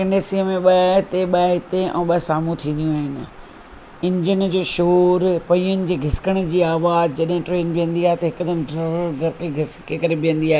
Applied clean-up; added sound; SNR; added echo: none; none; none; none.